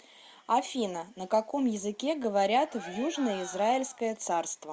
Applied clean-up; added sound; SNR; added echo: none; Cheering; 15 dB; none.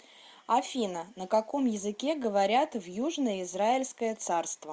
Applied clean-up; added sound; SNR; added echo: none; none; none; none.